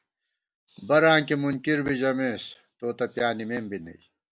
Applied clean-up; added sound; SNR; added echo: none; none; none; none.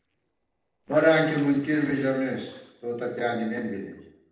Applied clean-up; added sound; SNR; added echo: neural separator model SepFormer DNS4.